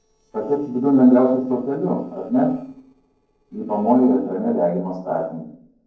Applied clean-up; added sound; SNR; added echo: neural separator model SepFormer DNS4.